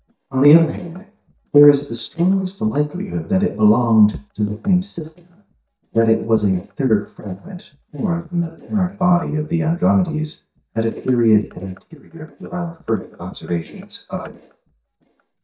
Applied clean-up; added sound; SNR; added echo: neural mask model DeepFilterNet 3.